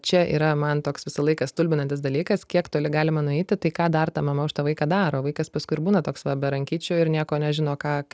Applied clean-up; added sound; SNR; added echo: none; none; none; none.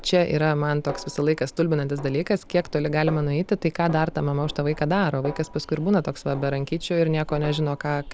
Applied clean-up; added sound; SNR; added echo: none; Train + Snare drum; 16 dB; none.